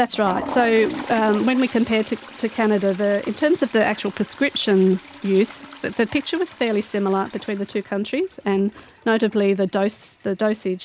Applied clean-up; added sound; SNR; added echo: none; Toilet flush; 17 dB; none.